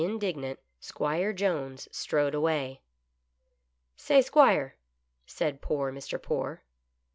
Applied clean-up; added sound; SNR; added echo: none; none; none; none.